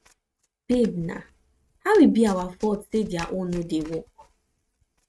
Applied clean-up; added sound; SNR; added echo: neural mask model RNNoise.